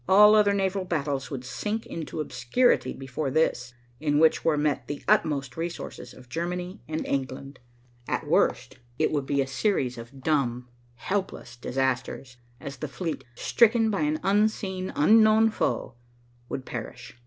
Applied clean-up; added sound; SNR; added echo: none; none; none; none.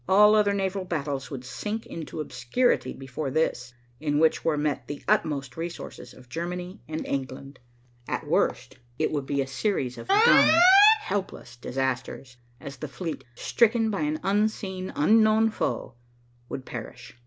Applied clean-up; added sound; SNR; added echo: none; Alarm; -3 dB; none.